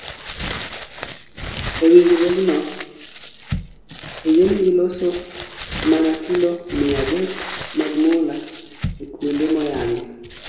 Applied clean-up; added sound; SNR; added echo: none; Crumpling, crinkling; 11 dB; reverberation time 1.0 s.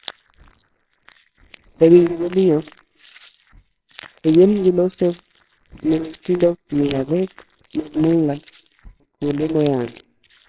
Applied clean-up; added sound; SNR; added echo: neural separator model SepFormer WHAMR!.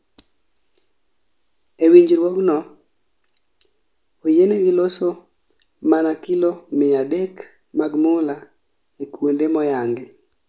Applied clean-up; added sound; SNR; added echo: none; none; none; none.